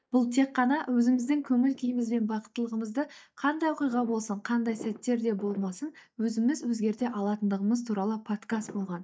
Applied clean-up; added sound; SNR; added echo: neural mask model DeepFilterNet 3.